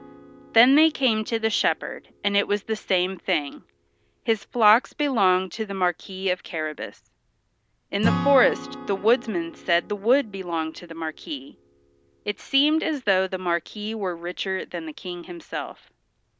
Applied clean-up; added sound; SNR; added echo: none; Acoustic guitar / Strum; 14 dB; none.